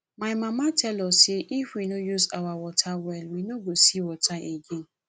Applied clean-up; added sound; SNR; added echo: none; none; none; none.